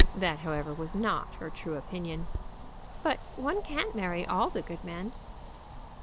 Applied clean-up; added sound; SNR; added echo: none; Wind; -1 dB; none.